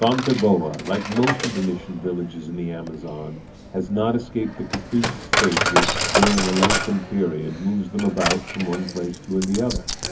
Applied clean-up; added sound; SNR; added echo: none; Coin (dropping); 3 dB; reverberation time 0.3 s.